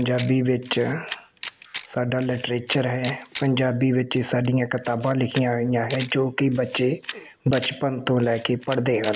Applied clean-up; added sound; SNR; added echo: none; Camera; 17 dB; none.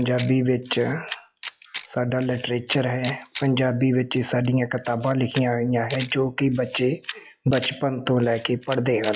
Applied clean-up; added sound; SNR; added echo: classical method log-MMSE.